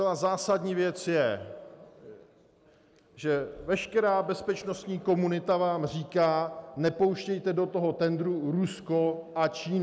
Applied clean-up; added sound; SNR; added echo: none; none; none; none.